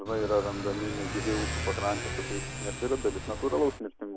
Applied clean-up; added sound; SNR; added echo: none; Motorcycle / Accelerating, revving, vroom; 4 dB; none.